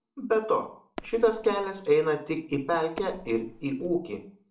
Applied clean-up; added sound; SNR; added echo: none; Fireworks; 17 dB; reverberation time 0.4 s.